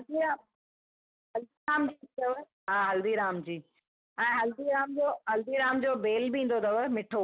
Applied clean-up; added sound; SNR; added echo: none; none; none; none.